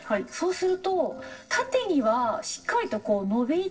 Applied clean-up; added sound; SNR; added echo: neural separator model SepFormer DNS4.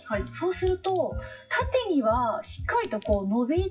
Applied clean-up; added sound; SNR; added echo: classical method WPE with log-MMSE.